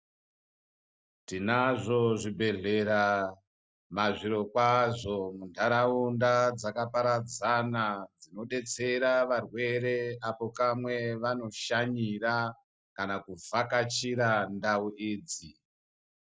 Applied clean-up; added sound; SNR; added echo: none; none; none; none.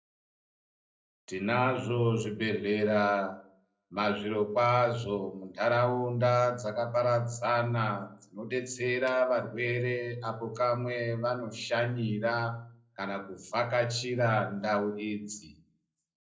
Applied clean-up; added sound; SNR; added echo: neural separator model SepFormer DNS4.